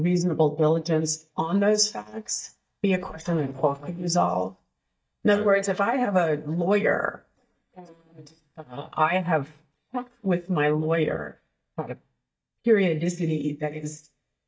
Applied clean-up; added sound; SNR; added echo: neural mask model DeepFilterNet 3.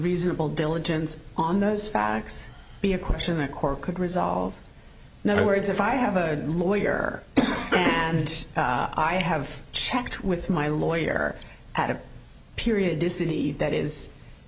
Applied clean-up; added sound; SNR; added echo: none; none; none; none.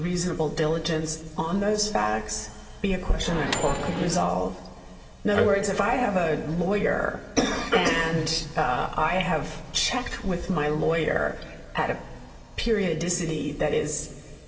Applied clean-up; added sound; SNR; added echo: none; Microwave oven; 4 dB; reverberation time 1.8 s.